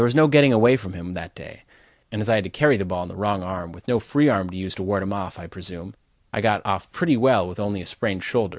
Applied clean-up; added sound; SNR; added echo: none; none; none; none.